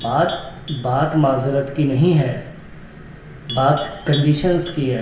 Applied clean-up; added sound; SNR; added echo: none; Livestock, farm animals, working animals; 19 dB; reverberation time 0.8 s.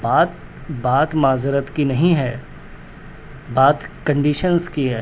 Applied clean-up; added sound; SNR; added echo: none; none; none; none.